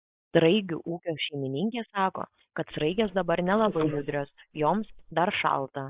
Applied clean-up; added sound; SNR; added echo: neural mask model Resemble Enhance denoiser.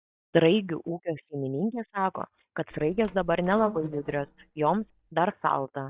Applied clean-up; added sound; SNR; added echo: neural mask model DeepFilterNet 3.